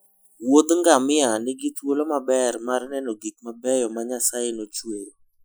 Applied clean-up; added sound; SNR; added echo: classical method Wiener filter.